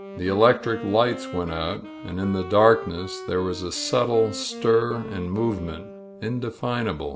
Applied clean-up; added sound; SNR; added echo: none; Wind instrument, woodwind instrument; 14 dB; none.